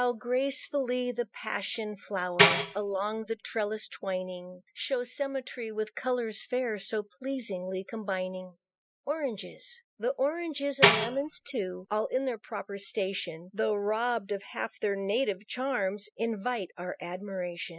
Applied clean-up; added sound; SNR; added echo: classical method spectral subtraction.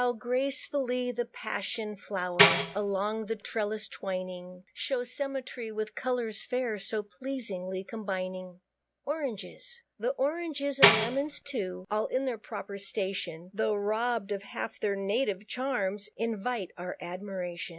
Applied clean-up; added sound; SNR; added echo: none; Tambourine; -4 dB; none.